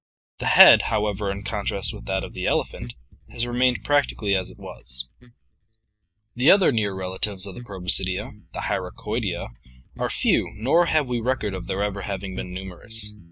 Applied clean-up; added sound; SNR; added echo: neural mask model DeepFilterNet 3.